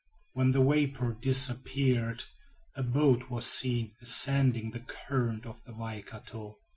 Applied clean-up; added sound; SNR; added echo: none; none; none; none.